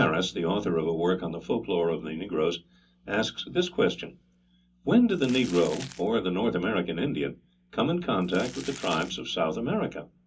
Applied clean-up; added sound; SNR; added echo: none; Crumpling, crinkling; 16 dB; reverberation time 0.3 s.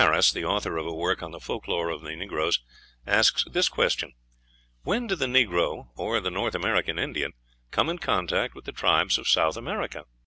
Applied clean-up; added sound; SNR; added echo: none; none; none; none.